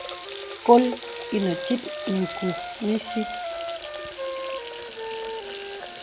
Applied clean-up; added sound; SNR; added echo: none; Wind instrument, woodwind instrument + Water tap, faucet; 6 dB; none.